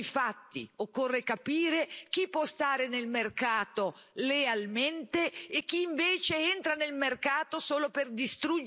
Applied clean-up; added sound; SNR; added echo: none; none; none; none.